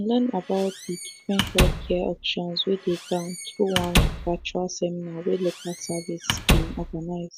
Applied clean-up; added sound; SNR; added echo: none; Squeak / Slam; 1 dB; none.